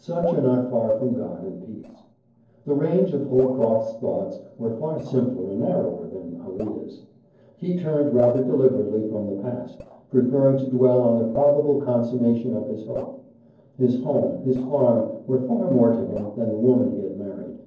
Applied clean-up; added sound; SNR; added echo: neural separator model SepFormer DNS4.